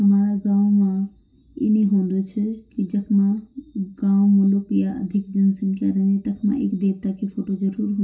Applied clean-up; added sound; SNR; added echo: none; none; none; reverberation time 0.2 s.